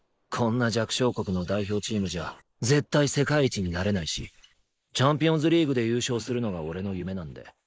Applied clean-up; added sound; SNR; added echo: neural mask model Resemble Enhance denoiser.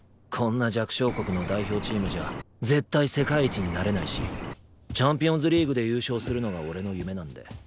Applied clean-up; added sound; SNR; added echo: none; Bird; 7 dB; none.